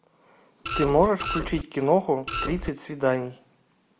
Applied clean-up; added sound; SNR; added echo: none; Printer; 3 dB; none.